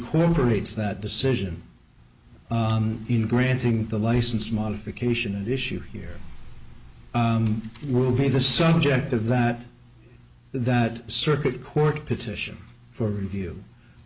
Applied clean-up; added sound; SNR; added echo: none; none; none; none.